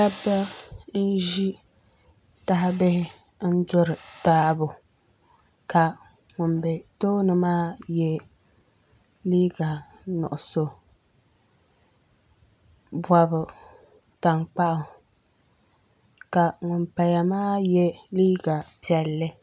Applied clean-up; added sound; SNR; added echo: none; none; none; none.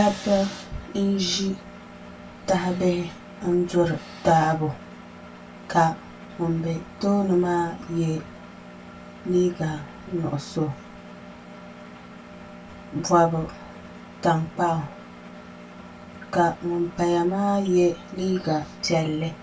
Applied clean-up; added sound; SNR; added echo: none; Engine; 17 dB; reverberation time 0.1 s.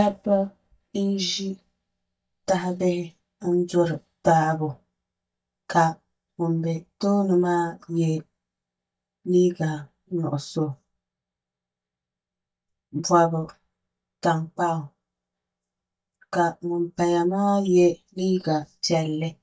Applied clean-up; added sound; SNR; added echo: neural mask model DeepFilterNet 3.